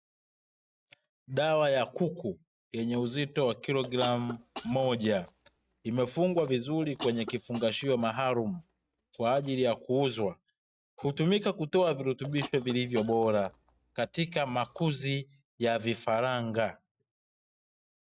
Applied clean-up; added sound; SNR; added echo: neural mask model RNNoise.